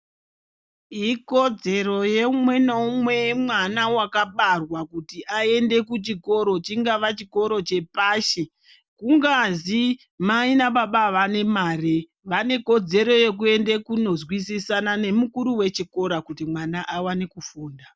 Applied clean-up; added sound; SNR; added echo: none; none; none; none.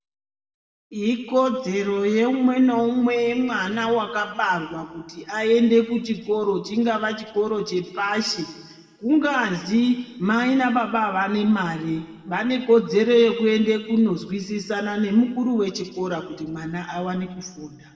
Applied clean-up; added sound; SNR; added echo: none; none; none; reverberation time 1.4 s.